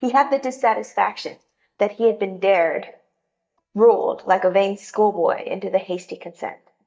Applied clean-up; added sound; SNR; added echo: neural mask model DeepFilterNet 3.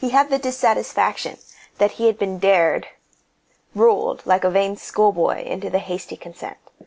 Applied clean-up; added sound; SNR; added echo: none; none; none; none.